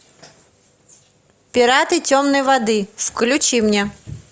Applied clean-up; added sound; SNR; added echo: none; none; none; none.